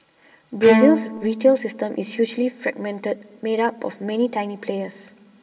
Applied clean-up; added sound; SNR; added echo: none; Bowed string instrument; 5 dB; reverberation time 0.8 s.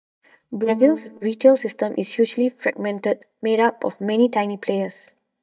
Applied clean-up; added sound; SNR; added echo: neural mask model DeepFilterNet 3.